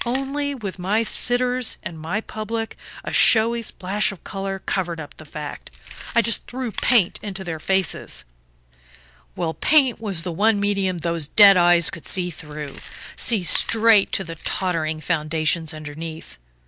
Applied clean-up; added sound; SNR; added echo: none; Chewing, mastication; 19 dB; none.